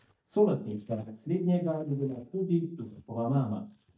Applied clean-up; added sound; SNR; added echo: neural mask model DeepFilterNet 3.